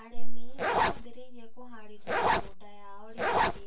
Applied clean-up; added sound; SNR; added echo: none; Zipper (clothing); 2 dB; reverberation time 0.2 s.